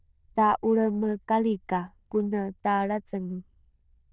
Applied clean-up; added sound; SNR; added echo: neural diffusion model UNIVERSE++.